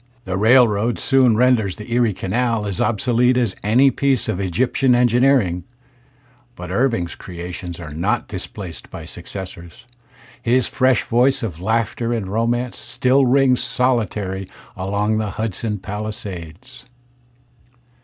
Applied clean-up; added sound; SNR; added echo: none; none; none; none.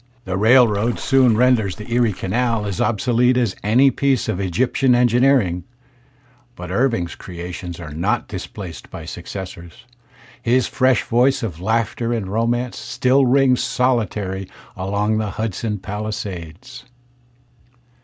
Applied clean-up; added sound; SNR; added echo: none; Splash, splatter; 11 dB; none.